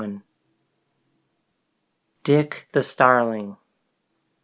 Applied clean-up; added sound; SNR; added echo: none; none; none; none.